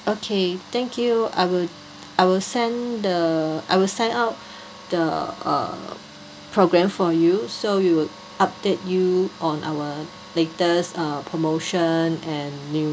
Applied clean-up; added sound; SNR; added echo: none; none; none; none.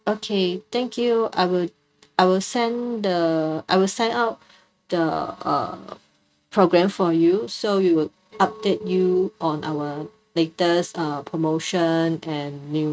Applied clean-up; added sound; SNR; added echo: neural mask model RNNoise.